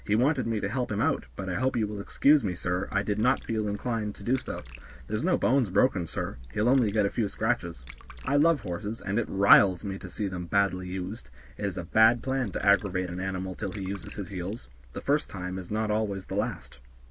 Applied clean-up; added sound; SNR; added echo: none; Water / Liquid; 16 dB; none.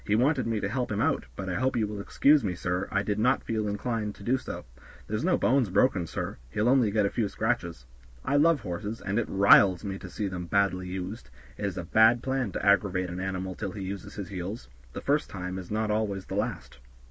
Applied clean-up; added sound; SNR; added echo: none; none; none; none.